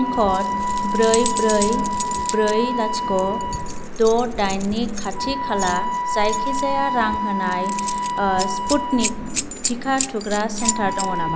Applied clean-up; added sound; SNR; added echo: none; Wind instrument, woodwind instrument + Keys jangling; 1 dB; none.